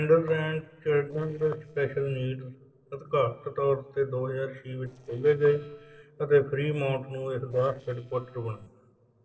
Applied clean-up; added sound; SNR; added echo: neural separator model SepFormer DNS4.